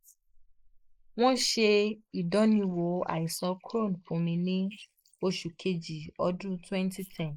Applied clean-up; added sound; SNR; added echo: neural mask model Resemble Enhance denoiser.